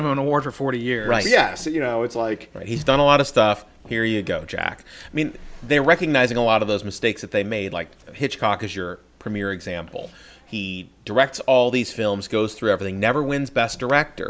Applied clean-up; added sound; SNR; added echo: none; none; none; none.